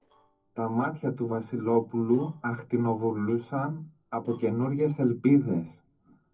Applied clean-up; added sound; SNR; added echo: neural separator model SepFormer DNS4.